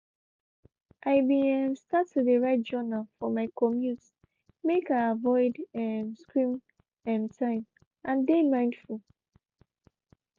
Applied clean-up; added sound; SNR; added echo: none; none; none; none.